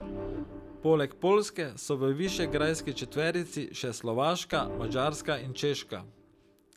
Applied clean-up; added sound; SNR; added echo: none; Organ; 12 dB; none.